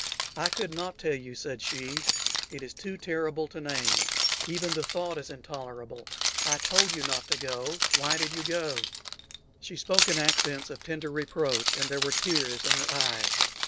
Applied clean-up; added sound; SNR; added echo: none; Keys jangling; -3 dB; none.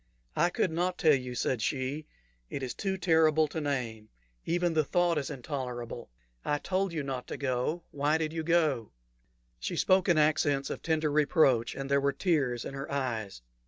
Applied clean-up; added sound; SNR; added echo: none; none; none; none.